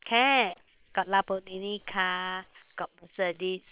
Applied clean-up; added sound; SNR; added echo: neural separator model SepFormer WHAM!.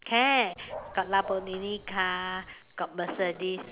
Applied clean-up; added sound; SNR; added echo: none; Dog; 14 dB; none.